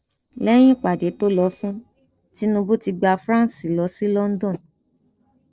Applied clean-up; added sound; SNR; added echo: neural separator model SepFormer DNS4.